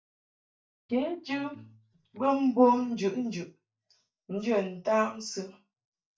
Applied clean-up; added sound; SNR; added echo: neural mask model DeepFilterNet 3.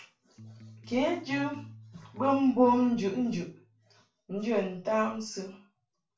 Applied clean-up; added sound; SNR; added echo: none; Electric guitar; 18 dB; reverberation time 0.3 s.